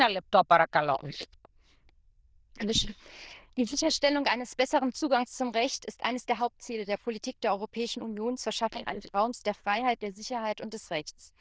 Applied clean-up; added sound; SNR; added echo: neural diffusion model UNIVERSE++.